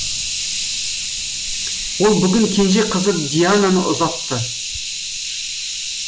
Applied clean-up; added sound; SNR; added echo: none; Hiss; 5 dB; none.